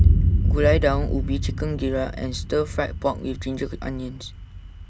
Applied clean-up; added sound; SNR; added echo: none; Boom; -3 dB; none.